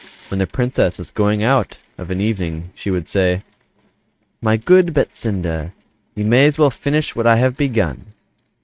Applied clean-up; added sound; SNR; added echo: neural mask model RNNoise.